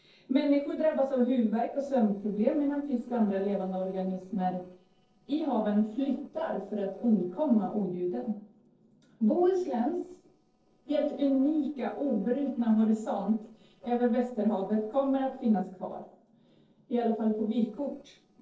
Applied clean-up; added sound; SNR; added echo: neural separator model SepFormer DNS4.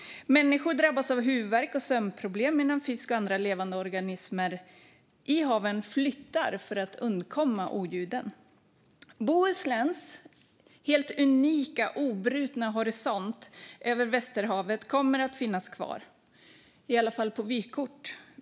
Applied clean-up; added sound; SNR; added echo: none; none; none; none.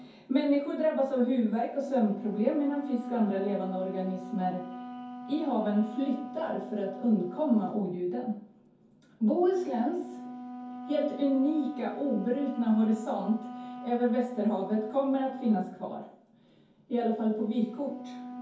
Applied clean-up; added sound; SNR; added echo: none; Wind instrument, woodwind instrument; 13 dB; reverberation time 0.6 s.